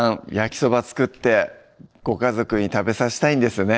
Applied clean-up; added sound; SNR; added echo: neural separator model SepFormer DNS4.